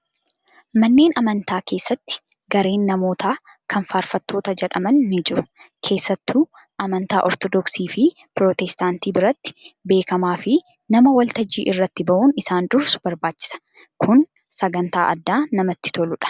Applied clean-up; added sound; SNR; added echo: none; none; none; none.